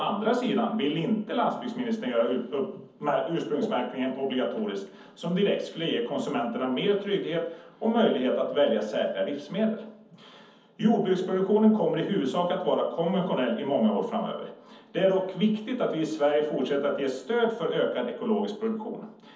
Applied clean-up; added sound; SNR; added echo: none; none; none; reverberation time 0.7 s.